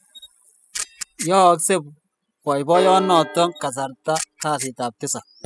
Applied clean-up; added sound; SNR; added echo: classical method spectral subtraction.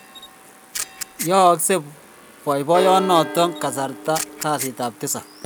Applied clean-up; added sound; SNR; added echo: none; Church bell + Camera; 11 dB; none.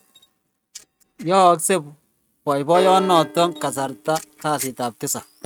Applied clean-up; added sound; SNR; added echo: neural mask model RNNoise.